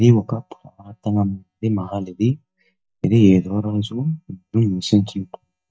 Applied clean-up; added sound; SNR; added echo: neural mask model DeepFilterNet 3.